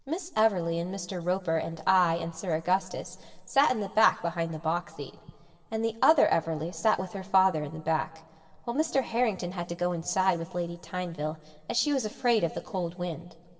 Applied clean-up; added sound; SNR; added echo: none; none; none; reverberation time 1.6 s.